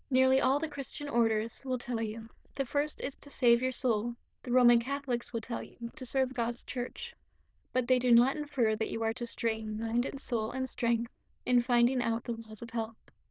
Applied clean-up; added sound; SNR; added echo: neural diffusion model UNIVERSE++.